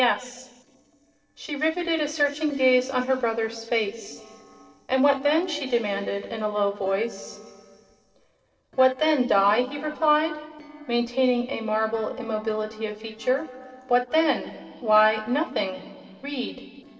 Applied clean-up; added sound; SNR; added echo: neural separator model SepFormer DNS4.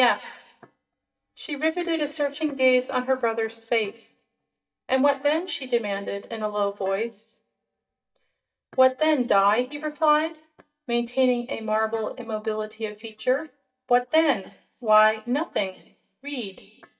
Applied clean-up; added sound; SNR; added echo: neural mask model DeepFilterNet 3.